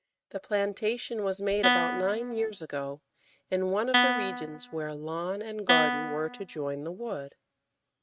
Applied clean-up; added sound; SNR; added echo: neural mask model RNNoise.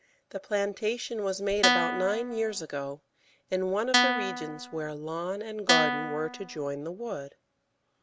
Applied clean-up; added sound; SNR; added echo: none; Guitar; -4 dB; none.